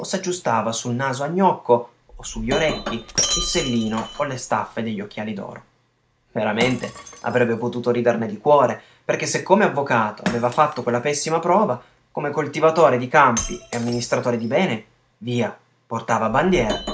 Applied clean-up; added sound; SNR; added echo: none; Shatter; 12 dB; none.